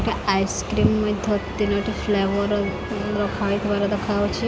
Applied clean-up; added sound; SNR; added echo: none; none; none; none.